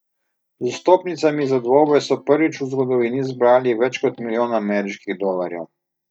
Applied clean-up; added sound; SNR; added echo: neural mask model DeepFilterNet 3.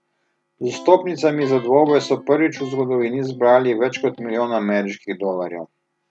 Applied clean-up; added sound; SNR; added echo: none; Electric guitar; 19 dB; none.